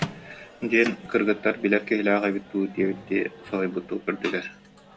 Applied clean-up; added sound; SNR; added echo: none; Microwave oven; 16 dB; none.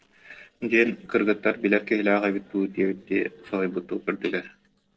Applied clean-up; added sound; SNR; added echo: neural separator model SepFormer DNS4.